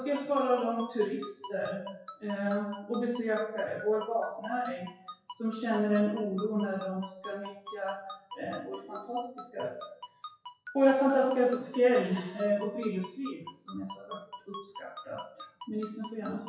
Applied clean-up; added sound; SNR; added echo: classical method WPE with log-MMSE.